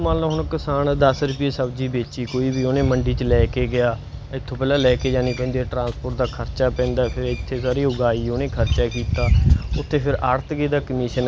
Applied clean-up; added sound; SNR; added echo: none; none; none; none.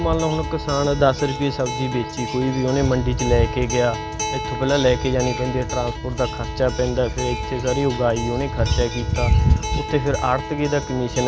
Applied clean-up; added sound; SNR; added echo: none; Acoustic guitar; 9 dB; none.